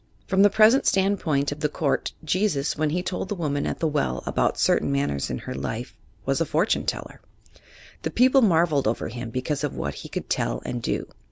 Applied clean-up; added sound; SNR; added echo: none; none; none; none.